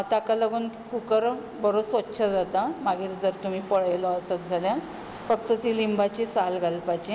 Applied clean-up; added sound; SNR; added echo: none; none; none; none.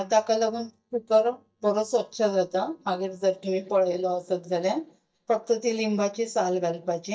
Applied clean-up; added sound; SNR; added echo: neural mask model DeepFilterNet 3.